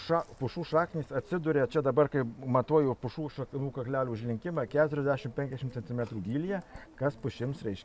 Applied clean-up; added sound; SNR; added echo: none; none; none; none.